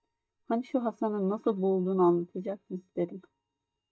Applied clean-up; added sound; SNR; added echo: neural mask model DeepFilterNet 3.